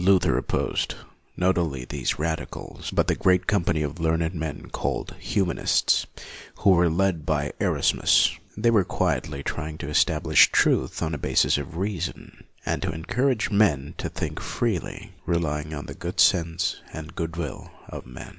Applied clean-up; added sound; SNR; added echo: none; none; none; none.